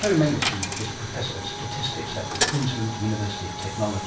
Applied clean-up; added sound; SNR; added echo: none; Coin (dropping); 3 dB; reverberation time 0.3 s.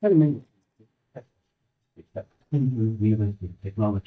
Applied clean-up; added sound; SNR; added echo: neural mask model DeepFilterNet 3.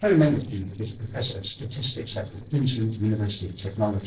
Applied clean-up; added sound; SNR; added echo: neural separator model SepFormer DNS4.